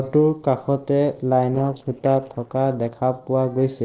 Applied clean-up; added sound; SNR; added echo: neural separator model SepFormer DNS4.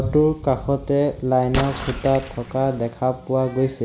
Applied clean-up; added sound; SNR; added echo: none; Explosion; 9 dB; reverberation time 0.6 s.